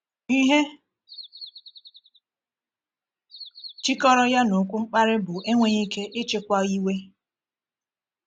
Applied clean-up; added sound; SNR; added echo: none; Bird vocalization, bird call, bird song; 19 dB; none.